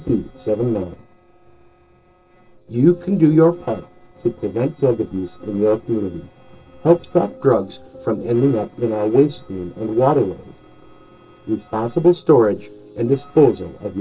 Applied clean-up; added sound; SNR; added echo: neural separator model SepFormer DNS4.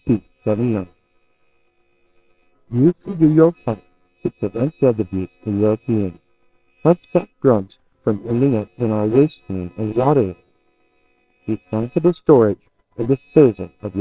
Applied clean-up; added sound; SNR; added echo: neural separator model SepFormer WHAMR!.